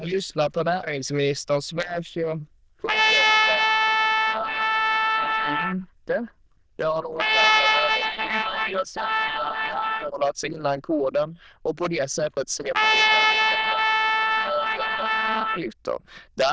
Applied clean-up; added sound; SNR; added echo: neural diffusion model UNIVERSE++.